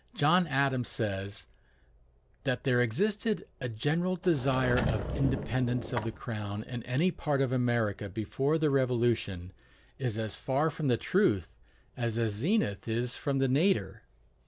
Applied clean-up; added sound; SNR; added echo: none; Sliding door / Wood; 5 dB; none.